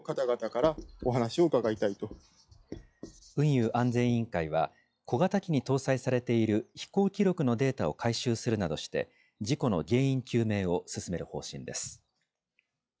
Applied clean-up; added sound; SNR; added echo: classical method log-MMSE.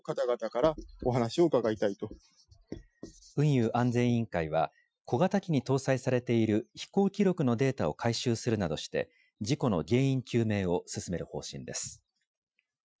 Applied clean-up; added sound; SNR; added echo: classical method Wiener filter.